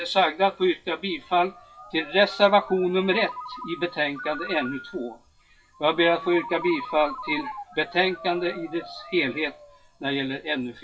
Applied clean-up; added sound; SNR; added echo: classical method WPE with log-MMSE.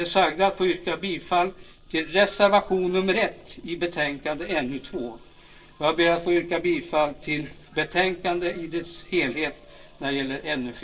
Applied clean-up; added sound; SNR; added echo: neural separator model SepFormer DNS4.